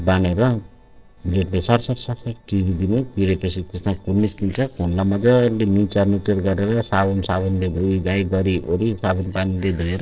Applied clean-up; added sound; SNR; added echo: neural separator model SepFormer DNS4.